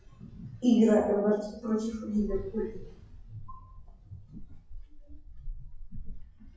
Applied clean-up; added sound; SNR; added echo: classical method WPE with log-MMSE.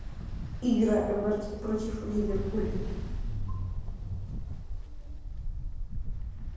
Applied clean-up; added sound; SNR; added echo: none; Ocean; 1 dB; reverberation time 1.1 s.